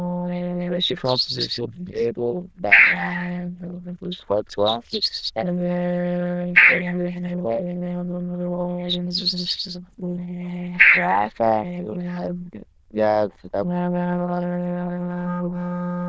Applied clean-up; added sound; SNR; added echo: neural diffusion model UNIVERSE++.